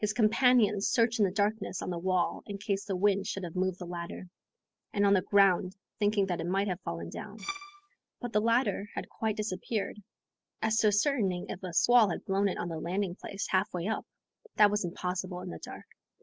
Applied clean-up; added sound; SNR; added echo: neural separator model SepFormer DNS4.